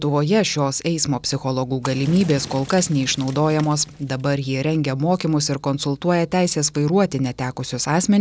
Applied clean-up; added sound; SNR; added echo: none; Fire; 17 dB; none.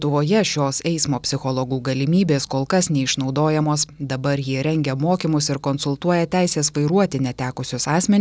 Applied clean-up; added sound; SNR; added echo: none; none; none; none.